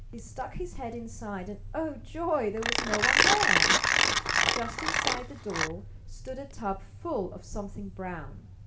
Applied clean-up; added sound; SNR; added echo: none; Mechanisms; -5 dB; reverberation time 0.8 s.